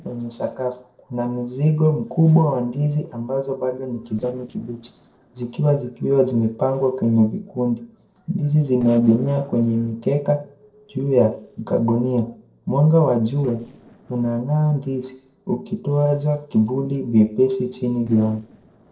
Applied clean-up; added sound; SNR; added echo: neural separator model SepFormer DNS4.